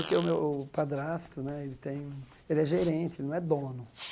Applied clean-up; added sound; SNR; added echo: none; Fart; 15 dB; none.